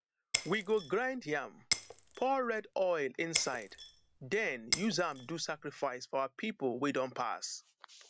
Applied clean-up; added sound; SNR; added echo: none; Shatter; -1 dB; none.